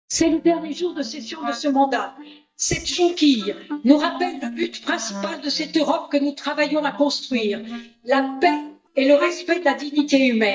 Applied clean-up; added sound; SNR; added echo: neural mask model DeepFilterNet 3.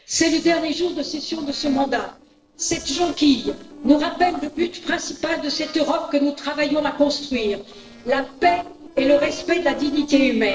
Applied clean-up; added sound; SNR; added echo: neural separator model SepFormer DNS4.